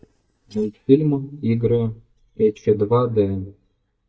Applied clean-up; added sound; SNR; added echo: neural mask model DeepFilterNet 3.